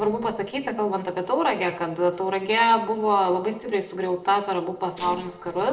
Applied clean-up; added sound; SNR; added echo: neural separator model SepFormer DNS4.